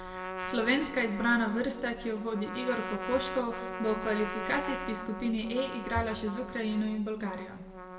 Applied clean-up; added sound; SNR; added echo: none; Trumpet; 8 dB; reverberation time 1.0 s.